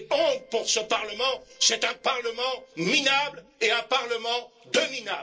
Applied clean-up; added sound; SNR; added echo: neural separator model SepFormer DNS4.